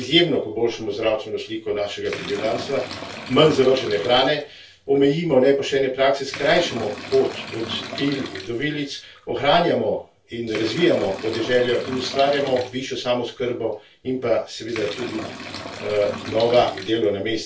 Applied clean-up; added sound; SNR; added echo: none; Bathtub (filling or washing) / Liquid; 14 dB; reverberation time 0.2 s.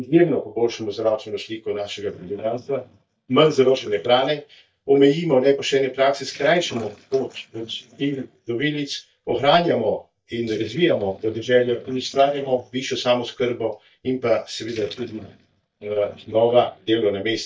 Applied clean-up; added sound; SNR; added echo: neural mask model DeepFilterNet 3.